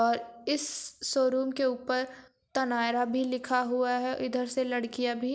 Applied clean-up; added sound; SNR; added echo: none; none; none; none.